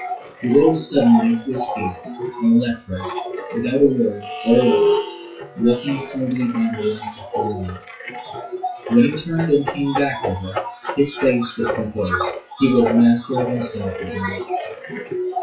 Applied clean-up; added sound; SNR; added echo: classical method WPE with log-MMSE.